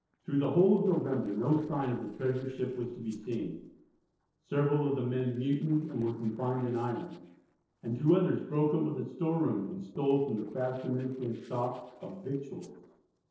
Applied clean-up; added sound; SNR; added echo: neural separator model SepFormer DNS4.